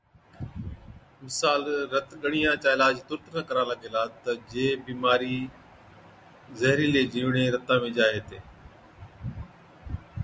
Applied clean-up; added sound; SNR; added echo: none; none; none; none.